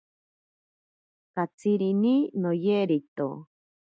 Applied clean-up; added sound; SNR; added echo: none; none; none; none.